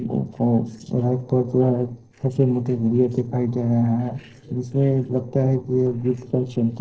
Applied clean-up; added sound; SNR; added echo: neural separator model SepFormer DNS4.